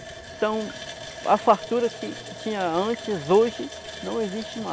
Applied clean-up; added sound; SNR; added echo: none; Water tap, faucet; 13 dB; none.